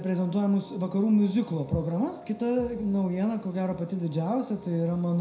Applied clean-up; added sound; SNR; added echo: none; none; none; reverberation time 0.4 s.